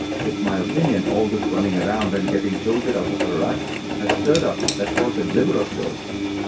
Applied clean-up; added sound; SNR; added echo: none; Engine; 1 dB; reverberation time 0.2 s.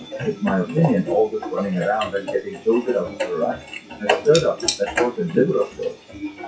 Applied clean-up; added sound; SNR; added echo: classical method WPE with log-MMSE.